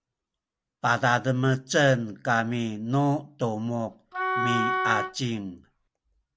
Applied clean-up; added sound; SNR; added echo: none; Wind instrument, woodwind instrument; 2 dB; none.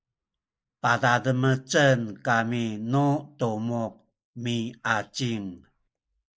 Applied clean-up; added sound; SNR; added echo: neural mask model Resemble Enhance denoiser.